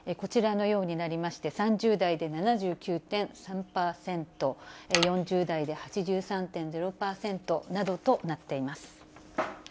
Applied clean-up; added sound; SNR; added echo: none; Mechanisms; -1 dB; none.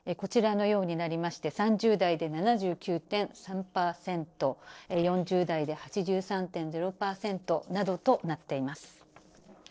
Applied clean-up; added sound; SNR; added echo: neural separator model SepFormer DNS4.